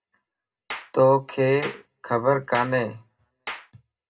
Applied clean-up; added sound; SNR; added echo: none; Clapping; 16 dB; reverberation time 0.2 s.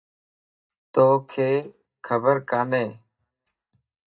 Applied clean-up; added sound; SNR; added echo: neural mask model DeepFilterNet 3.